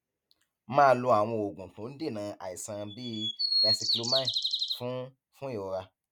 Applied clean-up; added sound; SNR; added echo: none; Bird vocalization, bird call, bird song; -1 dB; none.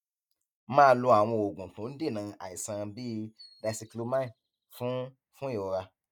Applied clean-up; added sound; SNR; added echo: neural mask model DeepFilterNet 3.